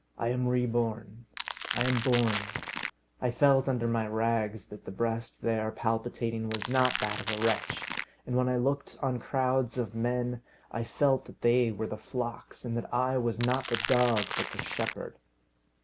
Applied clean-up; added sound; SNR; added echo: none; Crackle; 4 dB; none.